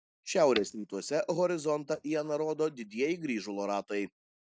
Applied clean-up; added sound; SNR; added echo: neural mask model DeepFilterNet 3.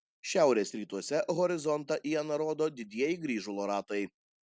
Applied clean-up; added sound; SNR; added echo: none; none; none; none.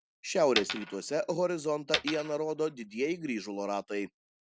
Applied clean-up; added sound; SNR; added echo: none; Coin (dropping); 6 dB; none.